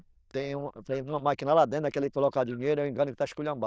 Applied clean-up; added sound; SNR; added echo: neural diffusion model UNIVERSE++.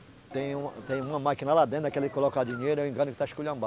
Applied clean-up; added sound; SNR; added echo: none; Engine; 18 dB; none.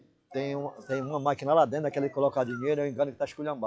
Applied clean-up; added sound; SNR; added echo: classical method log-MMSE.